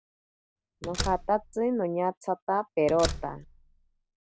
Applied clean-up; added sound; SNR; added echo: none; Slam; 9 dB; none.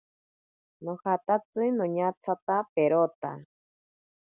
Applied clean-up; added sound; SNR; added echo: none; none; none; none.